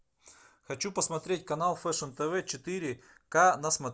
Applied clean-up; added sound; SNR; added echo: none; none; none; none.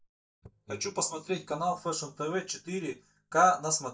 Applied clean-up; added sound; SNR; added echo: neural mask model DeepFilterNet 3.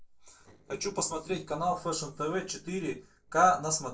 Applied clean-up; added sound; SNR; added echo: neural separator model SepFormer DNS4.